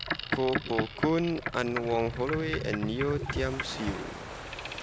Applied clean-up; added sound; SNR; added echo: none; Boat, Water vehicle; 4 dB; none.